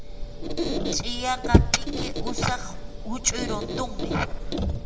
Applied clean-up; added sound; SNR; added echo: none; Squeak; -5 dB; reverberation time 1.1 s.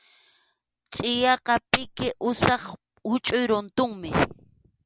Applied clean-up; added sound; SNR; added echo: none; none; none; none.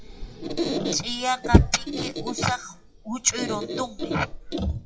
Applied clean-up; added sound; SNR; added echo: classical method WPE with log-MMSE.